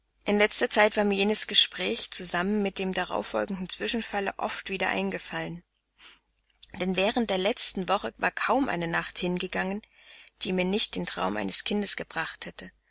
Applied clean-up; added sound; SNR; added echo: none; none; none; none.